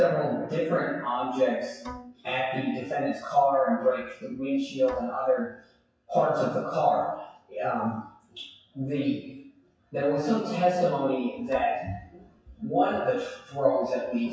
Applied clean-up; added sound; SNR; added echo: classical method WPE with log-MMSE.